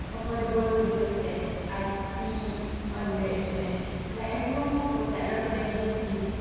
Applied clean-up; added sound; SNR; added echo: none; Water; 5 dB; reverberation time 2.1 s.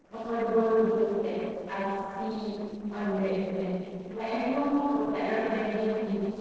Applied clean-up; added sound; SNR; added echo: neural separator model SepFormer DNS4.